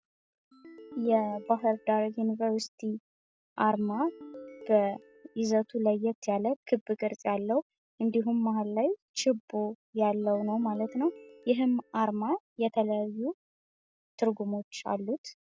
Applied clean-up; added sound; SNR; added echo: none; Ringtone; 19 dB; none.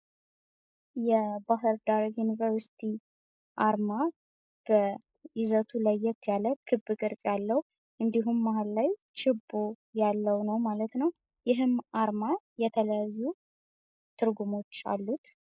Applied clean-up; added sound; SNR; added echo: neural mask model Resemble Enhance denoiser.